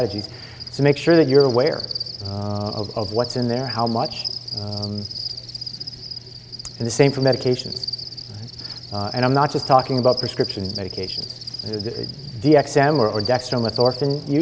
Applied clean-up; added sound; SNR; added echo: none; Cricket; 11 dB; none.